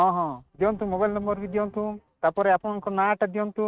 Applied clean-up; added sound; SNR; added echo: neural mask model RNNoise.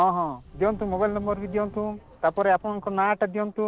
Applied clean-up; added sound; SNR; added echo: none; Subway, metro, underground + Bowed string instrument; 19 dB; none.